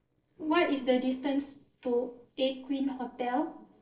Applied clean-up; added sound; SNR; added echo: neural separator model SepFormer DNS4.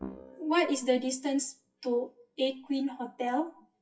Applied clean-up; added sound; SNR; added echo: classical method WPE with log-MMSE.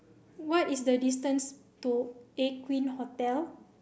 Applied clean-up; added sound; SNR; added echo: none; none; none; none.